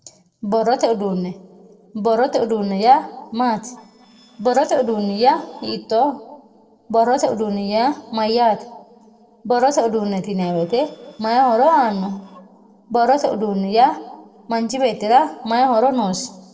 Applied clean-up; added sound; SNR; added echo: neural separator model SepFormer DNS4.